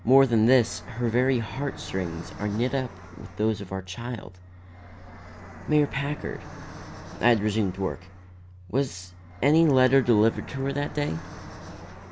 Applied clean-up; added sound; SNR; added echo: none; Fixed-wing aircraft, airplane; 17 dB; none.